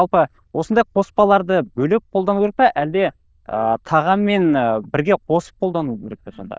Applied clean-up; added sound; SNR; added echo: neural diffusion model UNIVERSE++.